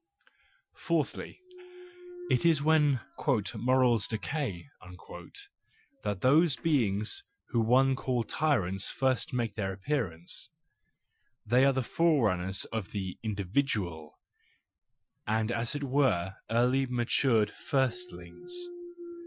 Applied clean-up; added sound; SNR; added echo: classical method Wiener filter.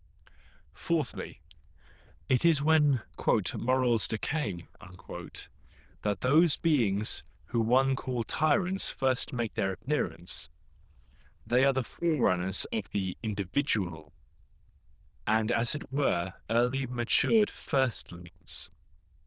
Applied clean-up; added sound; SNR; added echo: neural diffusion model UNIVERSE++.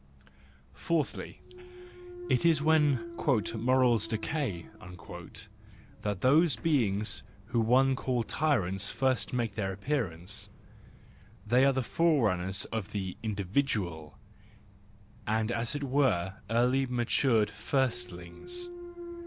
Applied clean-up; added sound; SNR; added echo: none; Thump, thud + Wind; 17 dB; none.